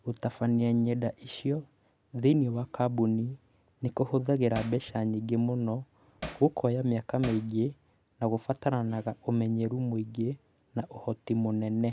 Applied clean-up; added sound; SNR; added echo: none; Hammer; 12 dB; none.